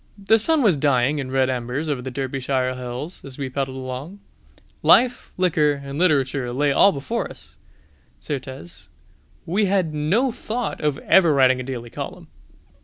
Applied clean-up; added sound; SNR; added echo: none; none; none; none.